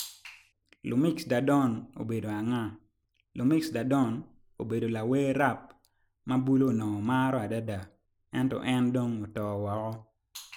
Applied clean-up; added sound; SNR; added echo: none; none; none; none.